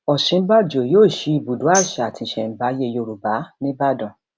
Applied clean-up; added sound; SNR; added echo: none; Tambourine; 11 dB; none.